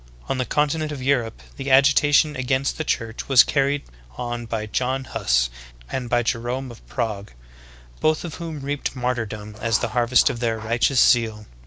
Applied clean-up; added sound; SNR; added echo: none; Writing; 18 dB; none.